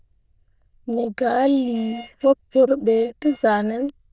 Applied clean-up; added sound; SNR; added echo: neural diffusion model UNIVERSE++.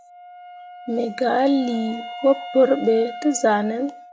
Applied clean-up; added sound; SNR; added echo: none; Wind instrument, woodwind instrument; 14 dB; none.